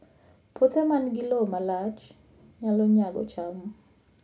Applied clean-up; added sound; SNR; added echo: none; none; none; none.